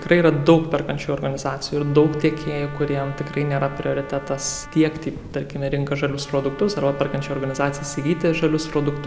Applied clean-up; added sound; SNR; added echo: none; Trumpet; 19 dB; none.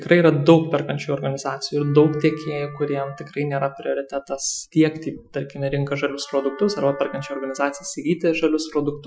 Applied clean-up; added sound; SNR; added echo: classical method Wiener filter.